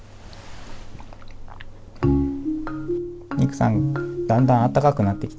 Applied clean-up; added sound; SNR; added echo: none; none; none; none.